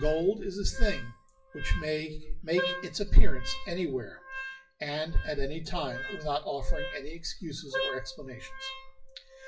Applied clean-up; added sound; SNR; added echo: classical method WPE with log-MMSE.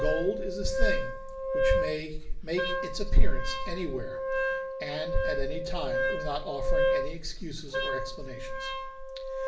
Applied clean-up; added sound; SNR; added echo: none; Wind instrument, woodwind instrument; 4 dB; reverberation time 0.7 s.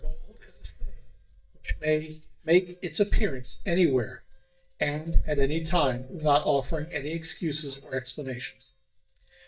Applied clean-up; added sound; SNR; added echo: neural mask model DeepFilterNet 3.